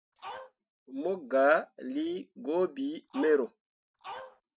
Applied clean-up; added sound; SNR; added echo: neural mask model RNNoise.